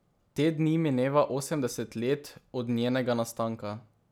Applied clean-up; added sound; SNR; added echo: none; none; none; none.